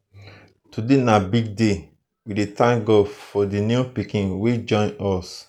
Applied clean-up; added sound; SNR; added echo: none; none; none; none.